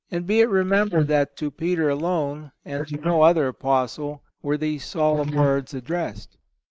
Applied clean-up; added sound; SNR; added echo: neural mask model Resemble Enhance denoiser.